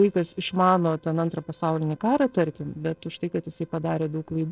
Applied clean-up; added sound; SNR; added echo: neural separator model SepFormer DNS4.